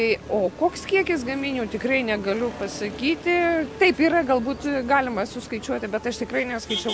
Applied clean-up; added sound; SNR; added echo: none; Motor vehicle (road); 14 dB; none.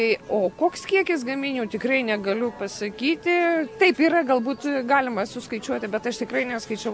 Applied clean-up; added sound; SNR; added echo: none; none; none; none.